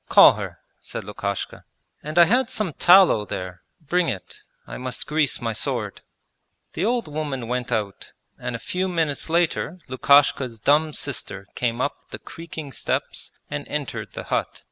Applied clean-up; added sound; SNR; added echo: none; none; none; none.